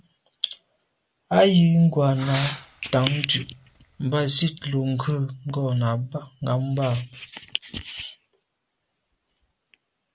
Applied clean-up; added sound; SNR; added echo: none; Fireworks; 8 dB; none.